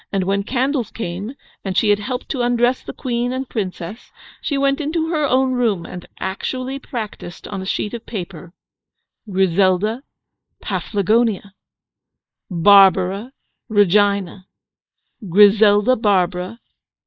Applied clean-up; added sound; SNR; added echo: neural mask model Resemble Enhance denoiser.